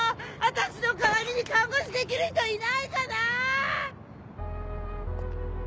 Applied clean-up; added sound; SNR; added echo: none; none; none; none.